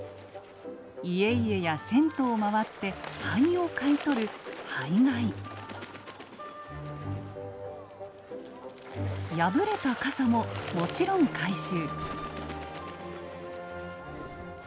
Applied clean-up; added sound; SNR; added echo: none; Water / Bird; 14 dB; none.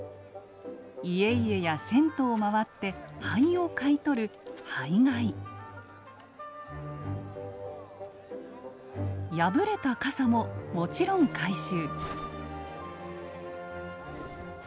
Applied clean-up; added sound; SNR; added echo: none; none; none; none.